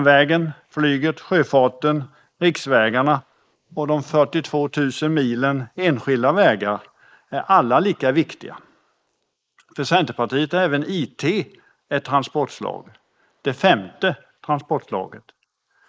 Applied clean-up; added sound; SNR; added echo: neural mask model Resemble Enhance denoiser.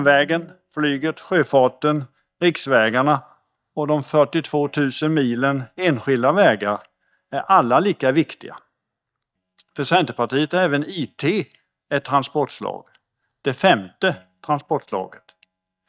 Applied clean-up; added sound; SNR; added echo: neural mask model DeepFilterNet 3.